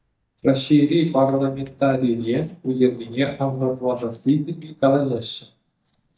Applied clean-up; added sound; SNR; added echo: neural mask model DeepFilterNet 3.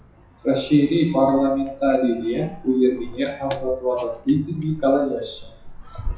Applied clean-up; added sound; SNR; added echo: classical method WPE with log-MMSE.